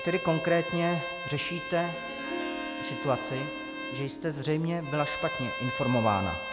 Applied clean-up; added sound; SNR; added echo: none; Bowed string instrument + Harp; 6 dB; none.